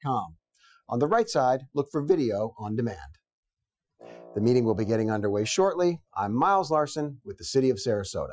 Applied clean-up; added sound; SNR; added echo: classical method Wiener filter.